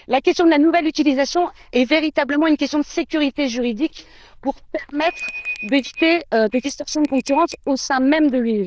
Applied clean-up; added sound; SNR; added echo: neural diffusion model UNIVERSE++.